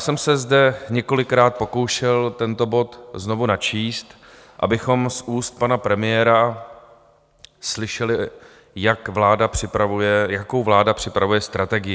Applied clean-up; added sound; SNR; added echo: none; none; none; none.